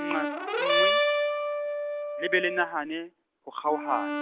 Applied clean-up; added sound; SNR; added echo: none; Brass instrument; -3 dB; none.